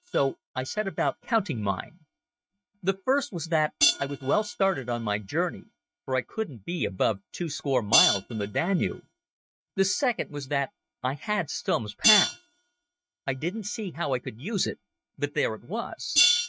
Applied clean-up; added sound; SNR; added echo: neural mask model RNNoise.